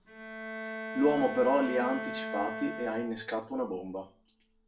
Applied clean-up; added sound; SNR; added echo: none; Bowed string instrument; 8 dB; reverberation time 0.3 s.